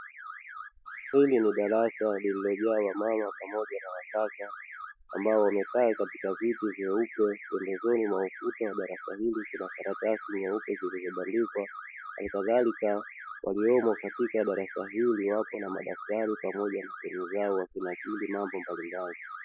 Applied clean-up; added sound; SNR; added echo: classical method spectral subtraction.